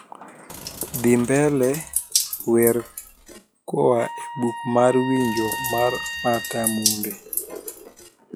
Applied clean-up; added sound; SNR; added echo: classical method log-MMSE.